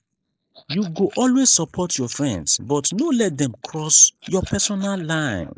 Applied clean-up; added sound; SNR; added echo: neural mask model Resemble Enhance denoiser.